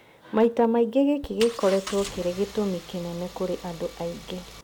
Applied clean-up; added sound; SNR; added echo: none; Engine; 14 dB; none.